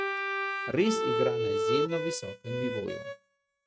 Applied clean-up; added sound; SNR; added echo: neural mask model RNNoise.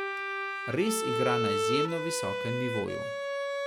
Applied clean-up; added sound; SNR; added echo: none; Bowed string instrument; -2 dB; none.